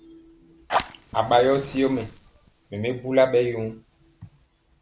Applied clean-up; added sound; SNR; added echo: none; Fire; 11 dB; none.